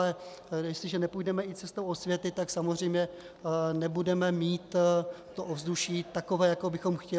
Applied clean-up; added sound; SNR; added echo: none; none; none; none.